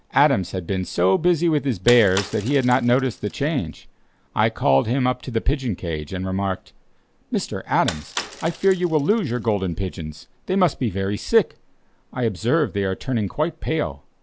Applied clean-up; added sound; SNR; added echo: none; Bicycle; 14 dB; none.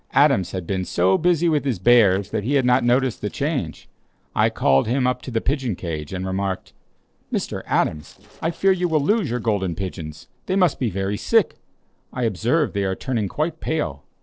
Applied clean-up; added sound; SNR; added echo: neural separator model SepFormer DNS4.